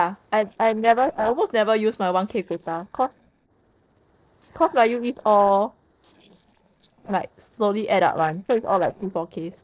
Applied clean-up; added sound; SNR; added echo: neural separator model SepFormer DNS4.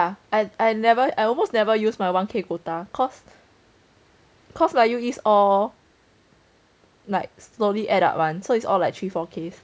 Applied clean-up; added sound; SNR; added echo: none; none; none; none.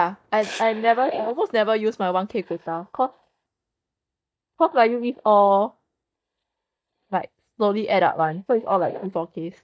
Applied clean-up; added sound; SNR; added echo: neural mask model DeepFilterNet 3.